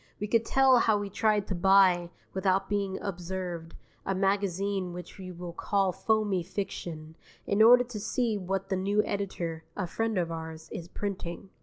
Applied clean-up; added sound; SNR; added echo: none; none; none; none.